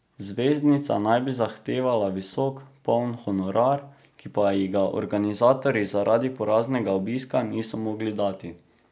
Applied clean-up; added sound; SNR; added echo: none; none; none; none.